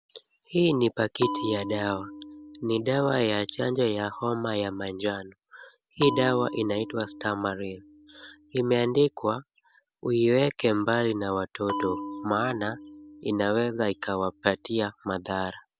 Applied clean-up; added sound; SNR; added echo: none; Bell; 11 dB; none.